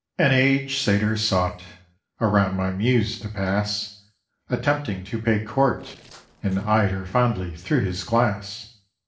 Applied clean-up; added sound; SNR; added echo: neural separator model SepFormer DNS4.